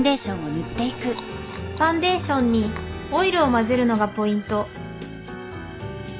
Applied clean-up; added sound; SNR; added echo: none; Chewing, mastication + Bowed string instrument; 17 dB; none.